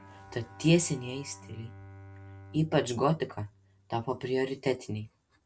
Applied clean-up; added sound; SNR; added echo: none; Bowed string instrument; 20 dB; none.